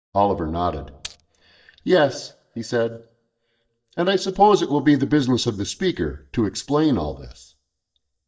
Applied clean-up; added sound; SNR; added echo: neural mask model DeepFilterNet 3.